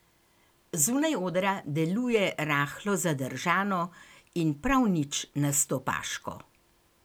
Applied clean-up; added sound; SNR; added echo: none; none; none; none.